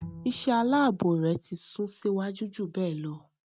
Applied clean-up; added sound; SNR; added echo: neural mask model RNNoise.